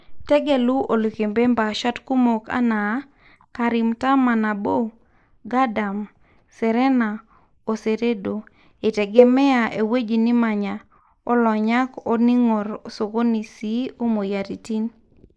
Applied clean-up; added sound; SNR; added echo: neural mask model Resemble Enhance denoiser.